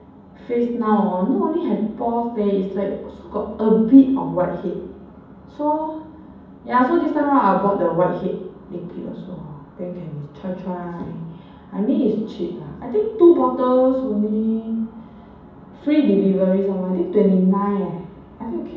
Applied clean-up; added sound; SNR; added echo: none; none; none; reverberation time 1.2 s.